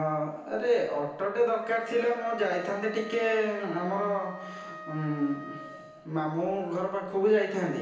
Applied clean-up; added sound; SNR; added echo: none; Wind instrument, woodwind instrument; 17 dB; reverberation time 0.9 s.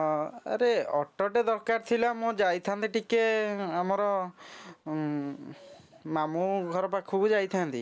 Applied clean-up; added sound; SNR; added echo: none; none; none; none.